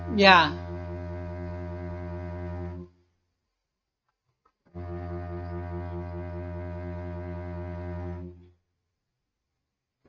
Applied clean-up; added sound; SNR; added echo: neural mask model RNNoise.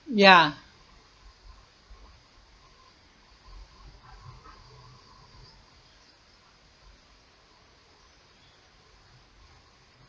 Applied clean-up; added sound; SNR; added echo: none; none; none; none.